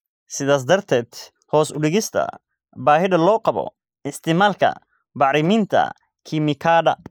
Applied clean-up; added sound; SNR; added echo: neural mask model Resemble Enhance denoiser.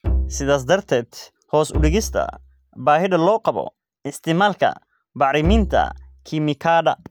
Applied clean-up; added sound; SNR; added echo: none; Bowed string instrument; 5 dB; none.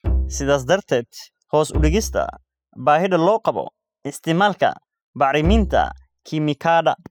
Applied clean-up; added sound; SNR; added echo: classical method spectral subtraction.